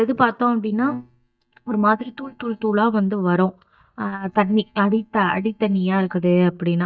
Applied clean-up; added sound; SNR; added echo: neural mask model DeepFilterNet 3.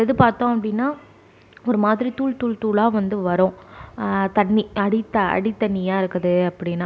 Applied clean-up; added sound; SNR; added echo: none; none; none; none.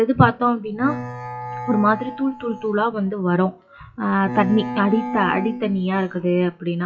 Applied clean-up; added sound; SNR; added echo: classical method WPE with log-MMSE.